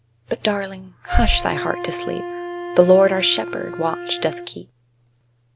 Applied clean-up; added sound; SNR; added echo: none; Wind instrument, woodwind instrument; 10 dB; none.